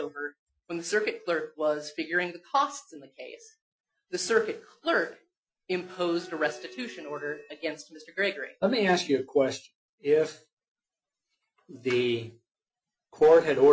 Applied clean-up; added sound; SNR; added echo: classical method Wiener filter.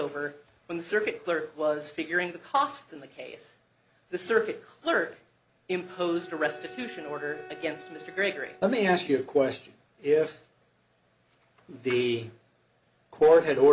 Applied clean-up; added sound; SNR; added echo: none; Bowed string instrument; 19 dB; none.